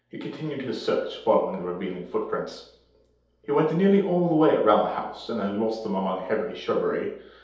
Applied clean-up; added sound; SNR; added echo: none; none; none; reverberation time 0.8 s.